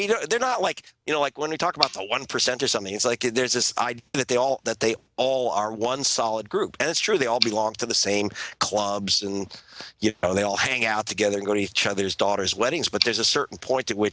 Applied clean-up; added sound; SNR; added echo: none; Tick; 14 dB; none.